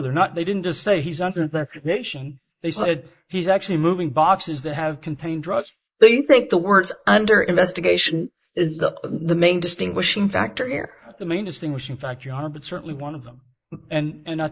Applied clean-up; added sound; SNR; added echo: neural mask model Resemble Enhance denoiser.